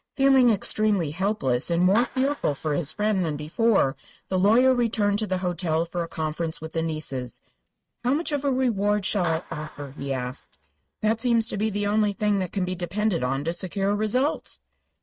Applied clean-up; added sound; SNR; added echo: neural mask model RNNoise.